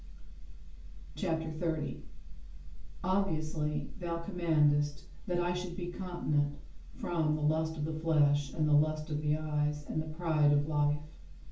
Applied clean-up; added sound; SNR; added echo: none; none; none; reverberation time 0.4 s.